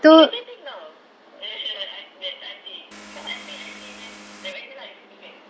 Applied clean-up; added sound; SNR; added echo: none; Vehicle; 19 dB; none.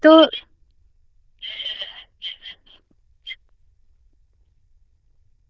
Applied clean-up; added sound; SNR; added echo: neural diffusion model UNIVERSE++.